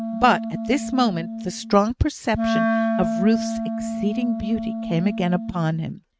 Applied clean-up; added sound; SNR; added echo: neural mask model RNNoise.